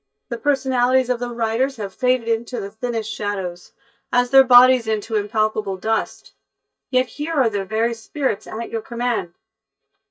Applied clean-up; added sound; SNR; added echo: neural mask model DeepFilterNet 3.